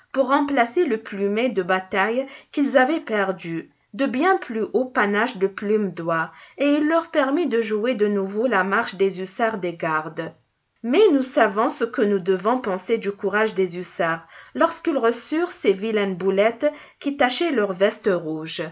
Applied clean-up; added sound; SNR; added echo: none; none; none; none.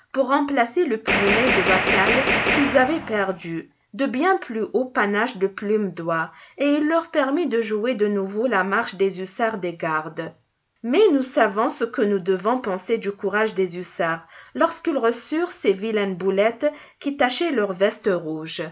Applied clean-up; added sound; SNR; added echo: none; Gunshot, gunfire; -1 dB; none.